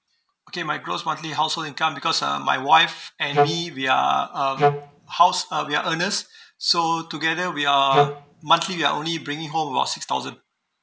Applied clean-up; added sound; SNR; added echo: neural separator model SepFormer DNS4.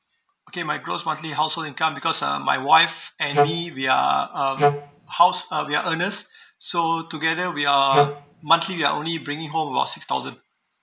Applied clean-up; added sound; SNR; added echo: none; Wind instrument, woodwind instrument; -1 dB; none.